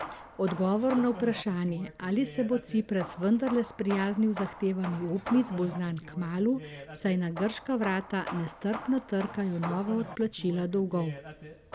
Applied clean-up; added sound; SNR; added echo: none; Hammer / Wood; 13 dB; none.